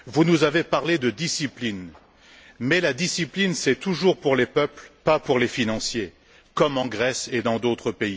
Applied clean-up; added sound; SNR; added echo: none; none; none; none.